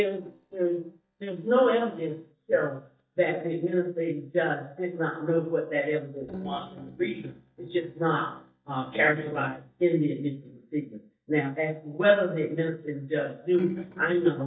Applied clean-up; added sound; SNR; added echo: neural mask model DeepFilterNet 3.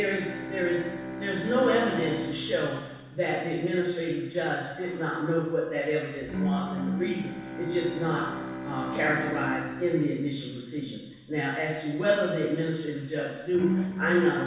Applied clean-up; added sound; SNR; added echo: none; Bowed string instrument; 7 dB; reverberation time 1.1 s.